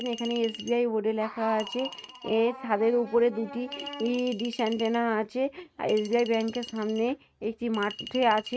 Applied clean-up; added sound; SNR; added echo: neural mask model RNNoise.